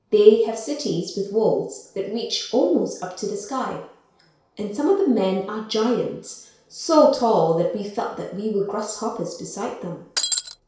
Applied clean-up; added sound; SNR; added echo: none; Shatter; 2 dB; reverberation time 0.6 s.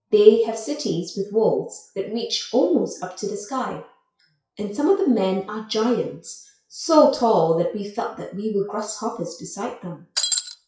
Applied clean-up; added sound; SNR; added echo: classical method WPE with log-MMSE.